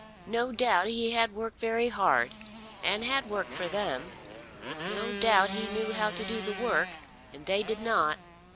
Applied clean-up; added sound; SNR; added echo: none; Motorcycle; 11 dB; none.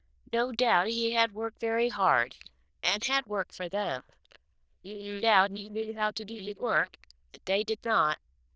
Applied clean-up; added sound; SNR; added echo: neural diffusion model UNIVERSE++.